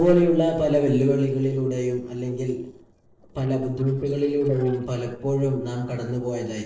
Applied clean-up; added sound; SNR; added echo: neural separator model SepFormer DNS4.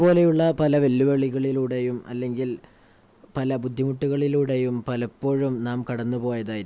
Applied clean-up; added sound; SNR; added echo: none; none; none; none.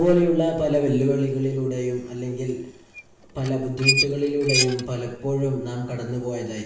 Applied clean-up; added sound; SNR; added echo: none; Squeak; 4 dB; reverberation time 0.7 s.